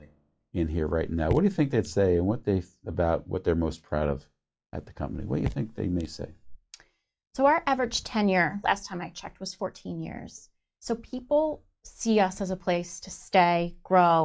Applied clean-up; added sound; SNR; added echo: classical method log-MMSE.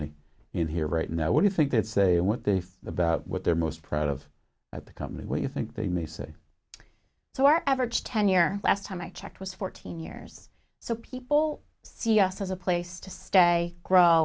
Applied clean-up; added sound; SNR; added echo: none; none; none; none.